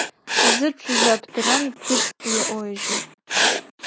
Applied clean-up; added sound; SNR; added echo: neural mask model Resemble Enhance denoiser.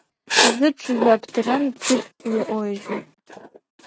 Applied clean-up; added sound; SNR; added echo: neural mask model RNNoise.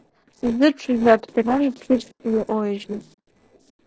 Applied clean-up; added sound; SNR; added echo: neural separator model SepFormer DNS4.